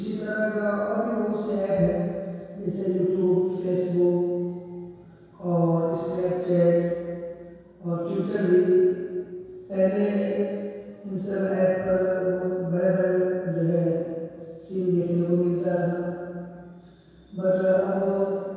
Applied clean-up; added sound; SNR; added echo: none; none; none; reverberation time 2.0 s.